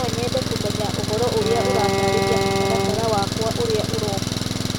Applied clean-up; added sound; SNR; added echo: none; Bowed string instrument + Engine; -3 dB; none.